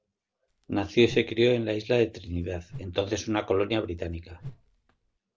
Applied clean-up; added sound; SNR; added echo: none; Whoosh, swoosh, swish; 20 dB; none.